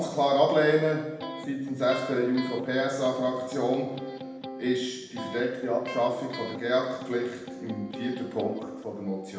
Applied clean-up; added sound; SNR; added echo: none; Electric guitar; 11 dB; reverberation time 0.9 s.